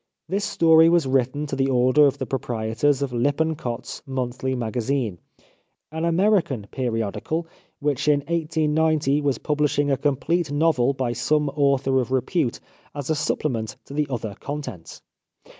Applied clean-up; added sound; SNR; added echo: none; none; none; none.